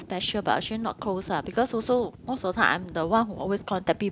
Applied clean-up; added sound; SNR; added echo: none; Livestock, farm animals, working animals; 17 dB; none.